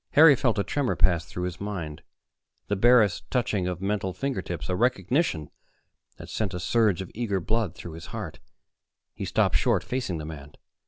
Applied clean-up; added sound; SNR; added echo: none; none; none; none.